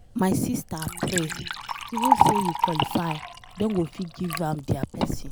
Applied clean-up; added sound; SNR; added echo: none; Liquid; 0 dB; none.